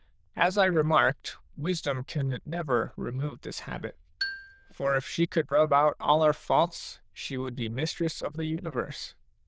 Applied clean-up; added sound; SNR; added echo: neural diffusion model UNIVERSE++.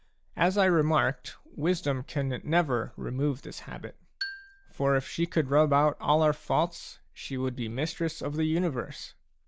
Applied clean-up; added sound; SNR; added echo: none; Marimba, xylophone; 15 dB; none.